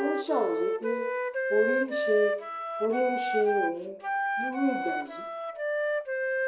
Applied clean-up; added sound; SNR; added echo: none; Wind instrument, woodwind instrument; -1 dB; reverberation time 0.6 s.